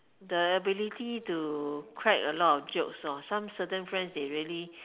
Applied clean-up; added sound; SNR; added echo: none; none; none; none.